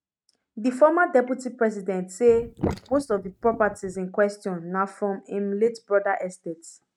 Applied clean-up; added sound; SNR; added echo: neural mask model RNNoise.